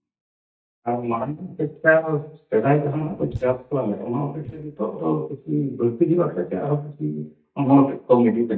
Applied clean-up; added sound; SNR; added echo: neural mask model DeepFilterNet 3.